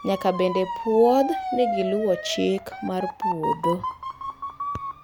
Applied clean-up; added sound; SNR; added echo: none; Motor vehicle (road) / Siren; 5 dB; none.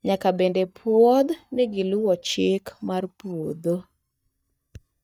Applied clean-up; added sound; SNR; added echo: neural mask model DeepFilterNet 3.